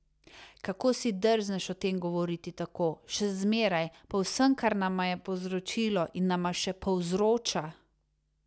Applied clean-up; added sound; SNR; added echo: none; none; none; none.